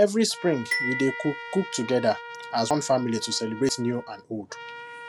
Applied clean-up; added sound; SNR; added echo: none; Glockenspiel + Trumpet; 10 dB; none.